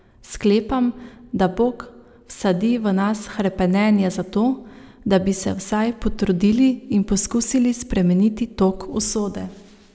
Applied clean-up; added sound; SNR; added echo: none; none; none; none.